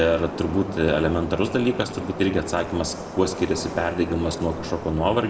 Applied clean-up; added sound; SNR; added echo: none; Subway, metro, underground; 10 dB; reverberation time 1.0 s.